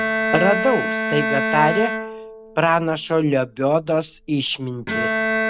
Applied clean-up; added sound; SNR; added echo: none; Bowed string instrument; 3 dB; none.